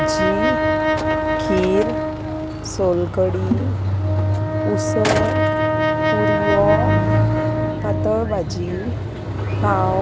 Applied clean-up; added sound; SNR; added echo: none; Brass instrument; 2 dB; none.